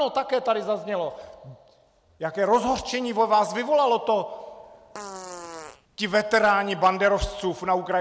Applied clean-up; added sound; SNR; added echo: none; Fart; 16 dB; none.